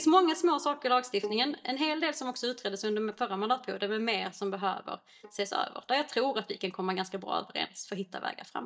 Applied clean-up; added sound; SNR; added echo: neural mask model DeepFilterNet 3.